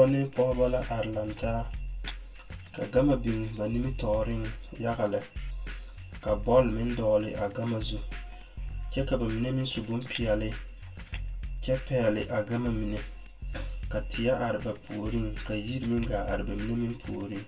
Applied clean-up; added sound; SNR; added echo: none; Drum kit; 7 dB; reverberation time 0.1 s.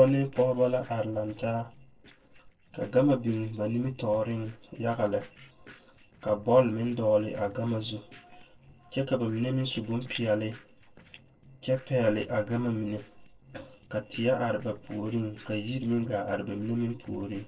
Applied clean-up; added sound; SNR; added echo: neural separator model SepFormer DNS4.